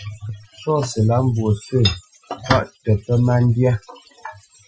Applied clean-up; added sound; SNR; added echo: classical method Wiener filter.